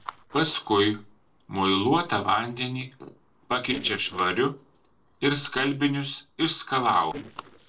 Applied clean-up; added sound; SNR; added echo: neural separator model SepFormer DNS4.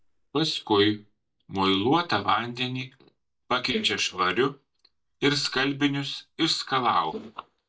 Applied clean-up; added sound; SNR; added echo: neural mask model DeepFilterNet 3.